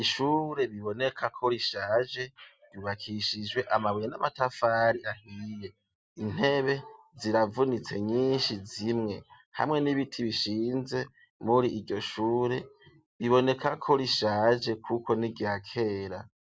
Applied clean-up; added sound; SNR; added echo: none; none; none; none.